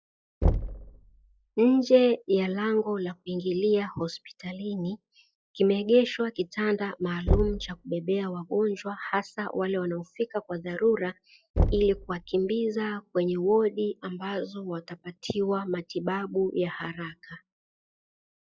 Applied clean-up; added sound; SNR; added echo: classical method log-MMSE.